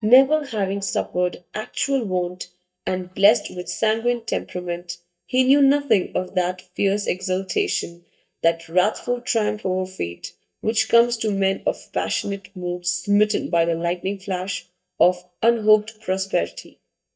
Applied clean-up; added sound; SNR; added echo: neural mask model DeepFilterNet 3.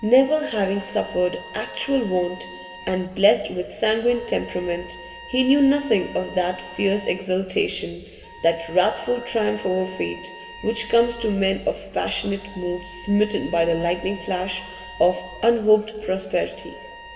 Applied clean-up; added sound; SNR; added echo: none; Bowed string instrument; 18 dB; reverberation time 2.1 s.